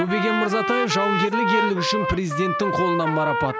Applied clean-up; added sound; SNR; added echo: none; Trumpet; 1 dB; none.